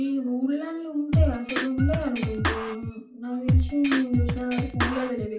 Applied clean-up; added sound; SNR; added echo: none; Drum kit; -2 dB; reverberation time 0.3 s.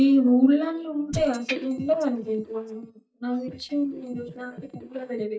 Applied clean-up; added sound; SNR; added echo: neural mask model DeepFilterNet 3.